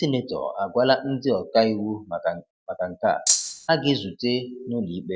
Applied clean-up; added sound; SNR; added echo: none; Rattle (instrument); -2 dB; none.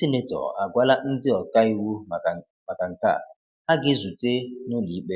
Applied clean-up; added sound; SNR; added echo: none; none; none; none.